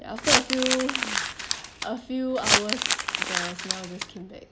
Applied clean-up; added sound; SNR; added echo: none; Crumpling, crinkling; -4 dB; none.